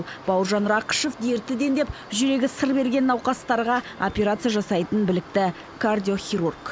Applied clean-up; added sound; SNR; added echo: none; none; none; none.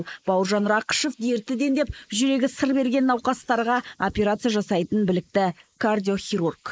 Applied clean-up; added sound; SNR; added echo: neural mask model Resemble Enhance denoiser.